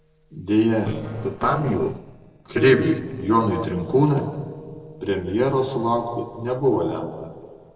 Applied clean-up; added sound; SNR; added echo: neural separator model SepFormer DNS4.